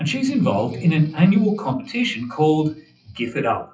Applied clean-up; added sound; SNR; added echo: classical method WPE with log-MMSE.